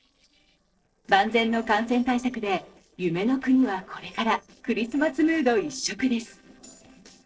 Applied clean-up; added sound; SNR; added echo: neural separator model SepFormer DNS4.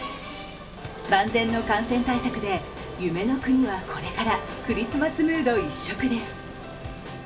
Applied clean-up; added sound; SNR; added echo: none; Engine; 16 dB; reverberation time 0.2 s.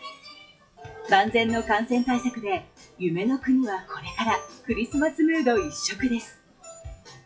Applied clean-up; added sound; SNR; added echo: classical method WPE with log-MMSE.